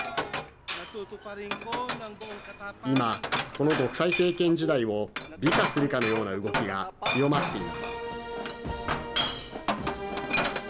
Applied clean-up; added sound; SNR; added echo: none; Glass; 4 dB; none.